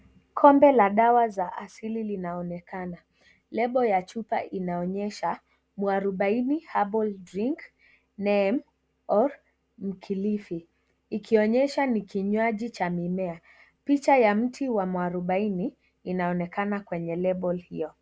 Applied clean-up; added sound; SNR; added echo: none; none; none; none.